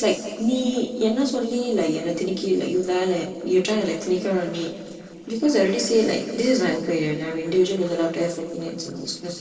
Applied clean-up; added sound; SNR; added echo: neural separator model SepFormer DNS4.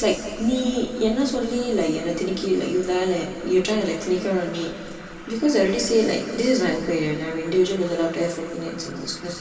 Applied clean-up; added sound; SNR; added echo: none; Alarm; 19 dB; reverberation time 2.5 s.